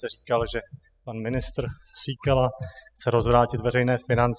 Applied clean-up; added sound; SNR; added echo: classical method spectral subtraction.